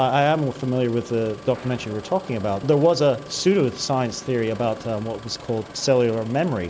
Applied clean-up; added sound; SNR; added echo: none; Engine starting; 20 dB; none.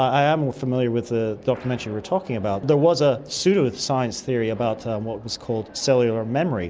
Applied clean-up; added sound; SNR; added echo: none; none; none; none.